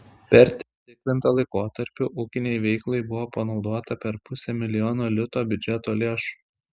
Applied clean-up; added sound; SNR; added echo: none; none; none; none.